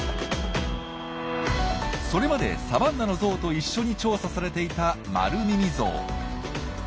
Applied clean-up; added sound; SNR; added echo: none; none; none; none.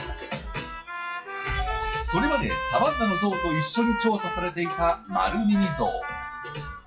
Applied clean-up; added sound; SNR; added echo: classical method WPE with log-MMSE.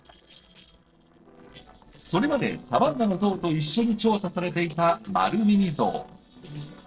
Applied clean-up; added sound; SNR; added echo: neural separator model SepFormer DNS4.